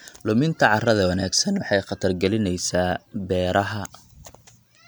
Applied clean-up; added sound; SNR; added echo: none; none; none; none.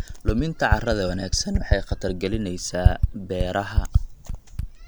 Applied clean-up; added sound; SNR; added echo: none; Typing; -3 dB; none.